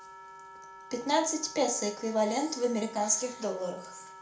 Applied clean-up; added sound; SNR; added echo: none; Wind instrument, woodwind instrument; 17 dB; reverberation time 0.4 s.